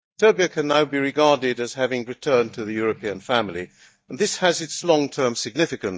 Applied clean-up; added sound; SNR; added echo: neural mask model DeepFilterNet 3.